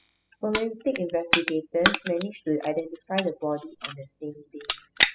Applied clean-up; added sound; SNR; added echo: classical method spectral subtraction.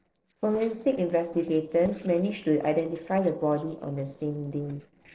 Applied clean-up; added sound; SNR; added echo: neural separator model SepFormer DNS4.